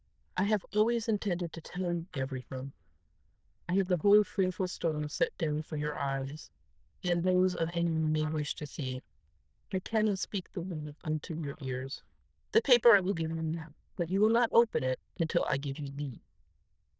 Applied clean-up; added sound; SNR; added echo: neural diffusion model UNIVERSE++.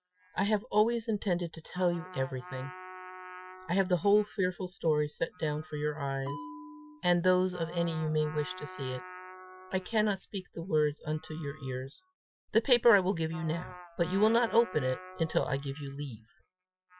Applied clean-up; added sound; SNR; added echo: classical method Wiener filter.